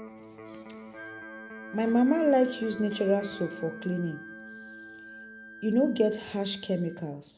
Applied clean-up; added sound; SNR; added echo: none; Wind instrument, woodwind instrument + Electric guitar; 14 dB; none.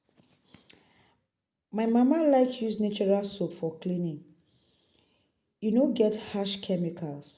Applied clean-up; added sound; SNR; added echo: none; none; none; none.